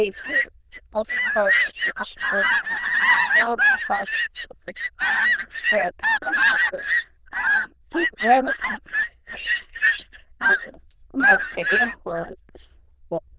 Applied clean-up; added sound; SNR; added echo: neural diffusion model UNIVERSE++.